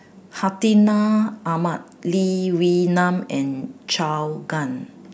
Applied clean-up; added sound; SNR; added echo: none; none; none; none.